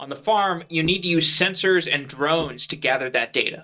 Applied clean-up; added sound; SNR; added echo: neural mask model DeepFilterNet 3.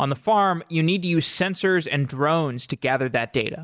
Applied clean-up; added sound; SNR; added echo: none; none; none; none.